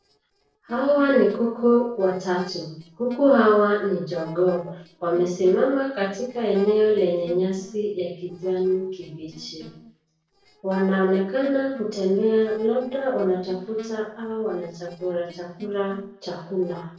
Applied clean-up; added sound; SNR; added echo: neural separator model SepFormer DNS4.